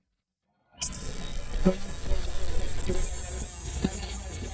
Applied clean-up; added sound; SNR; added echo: neural mask model DeepFilterNet 3.